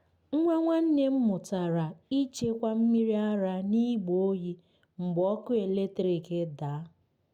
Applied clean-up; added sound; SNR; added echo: none; none; none; none.